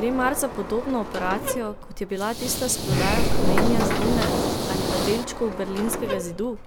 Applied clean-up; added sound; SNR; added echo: none; Hiss + Sliding door; -3 dB; none.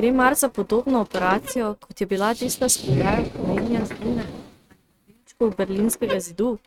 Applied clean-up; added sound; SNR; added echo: neural mask model RNNoise.